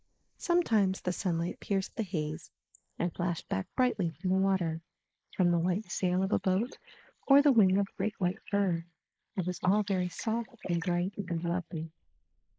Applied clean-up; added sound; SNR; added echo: neural mask model Resemble Enhance denoiser.